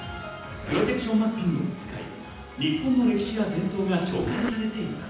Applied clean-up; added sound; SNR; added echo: none; Zipper (clothing); 14 dB; reverberation time 0.9 s.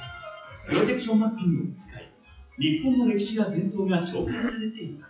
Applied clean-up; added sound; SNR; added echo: classical method WPE with log-MMSE.